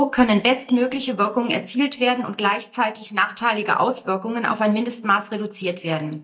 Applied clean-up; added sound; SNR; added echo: neural mask model DeepFilterNet 3.